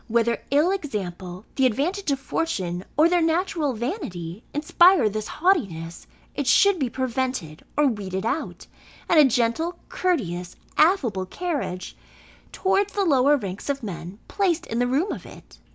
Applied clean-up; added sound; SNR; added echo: none; none; none; none.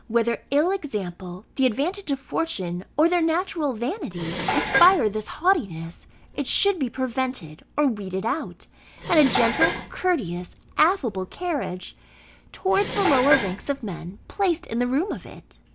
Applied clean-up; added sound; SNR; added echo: none; Dishes, pots, and pans; 6 dB; none.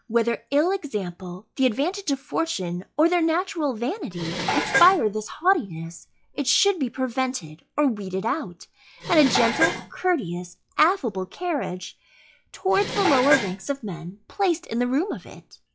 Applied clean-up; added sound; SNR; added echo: classical method log-MMSE.